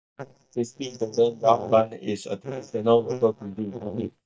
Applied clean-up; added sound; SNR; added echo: neural mask model DeepFilterNet 3.